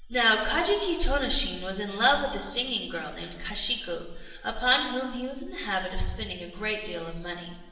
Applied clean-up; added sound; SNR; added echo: none; none; none; reverberation time 1.1 s.